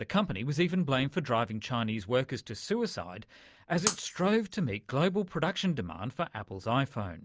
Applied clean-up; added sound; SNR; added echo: none; Shatter; 8 dB; none.